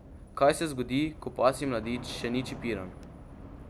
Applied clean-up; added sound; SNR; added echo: none; Subway, metro, underground / Train; 14 dB; none.